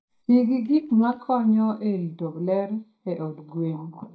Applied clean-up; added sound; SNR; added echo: neural mask model DeepFilterNet 3.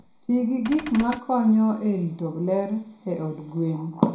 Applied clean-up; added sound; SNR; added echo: none; Cupboard open or close / Door; 12 dB; reverberation time 0.4 s.